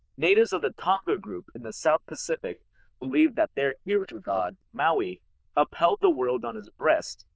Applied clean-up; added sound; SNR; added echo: neural diffusion model UNIVERSE++.